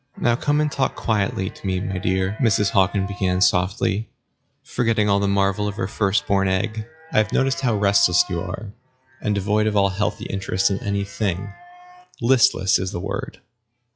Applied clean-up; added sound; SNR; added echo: classical method log-MMSE.